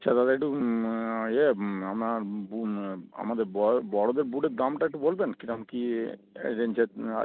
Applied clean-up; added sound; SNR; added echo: none; none; none; none.